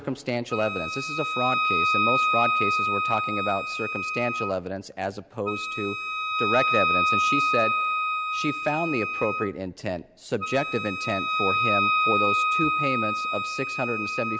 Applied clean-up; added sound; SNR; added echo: none; Wind instrument, woodwind instrument; -3 dB; none.